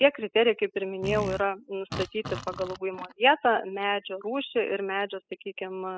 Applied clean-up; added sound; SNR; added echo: classical method spectral subtraction.